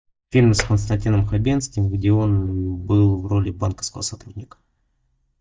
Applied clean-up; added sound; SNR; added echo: neural mask model DeepFilterNet 3.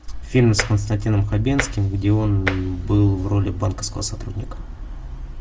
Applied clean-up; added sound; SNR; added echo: none; Tap; 8 dB; none.